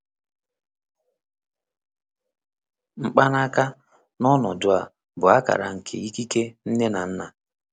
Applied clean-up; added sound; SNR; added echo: none; none; none; none.